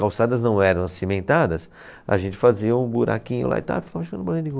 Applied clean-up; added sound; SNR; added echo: none; none; none; none.